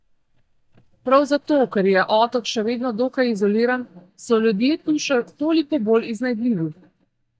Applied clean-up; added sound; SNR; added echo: neural mask model DeepFilterNet 3.